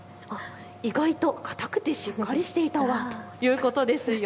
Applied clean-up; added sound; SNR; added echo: none; none; none; none.